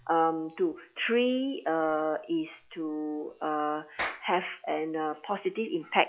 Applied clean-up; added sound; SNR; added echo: classical method log-MMSE.